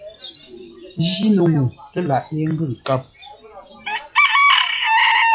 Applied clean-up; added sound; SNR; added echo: classical method log-MMSE.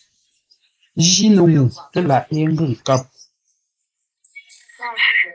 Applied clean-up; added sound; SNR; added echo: neural mask model Resemble Enhance denoiser.